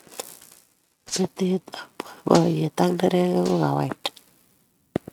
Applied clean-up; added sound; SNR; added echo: neural mask model RNNoise.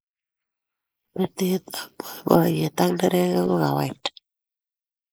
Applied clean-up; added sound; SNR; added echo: neural mask model Resemble Enhance denoiser.